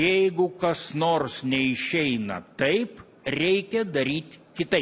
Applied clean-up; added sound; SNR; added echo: none; none; none; none.